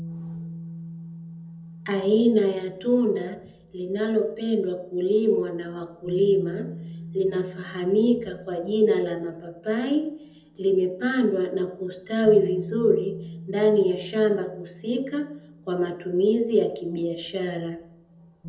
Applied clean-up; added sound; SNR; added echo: none; Bass guitar; 16 dB; reverberation time 0.8 s.